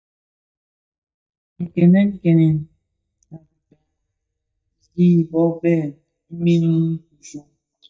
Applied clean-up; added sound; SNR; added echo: neural mask model DeepFilterNet 3.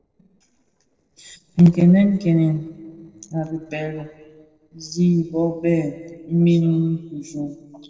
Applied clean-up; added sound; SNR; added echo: neural separator model SepFormer DNS4.